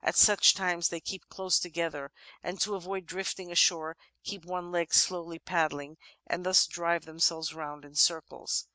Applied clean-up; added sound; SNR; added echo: none; none; none; none.